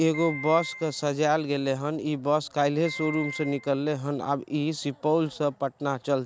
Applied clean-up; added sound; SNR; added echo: none; Piano; 11 dB; none.